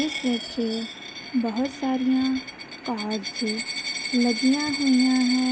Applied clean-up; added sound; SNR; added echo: none; Coin (dropping); 8 dB; none.